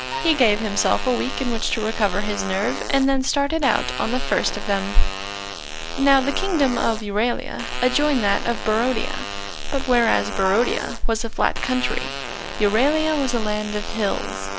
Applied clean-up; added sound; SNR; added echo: none; Fart + Wind instrument, woodwind instrument; 10 dB; none.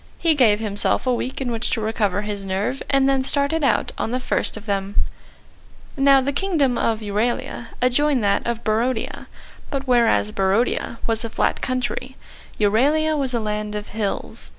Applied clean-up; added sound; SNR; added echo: none; none; none; none.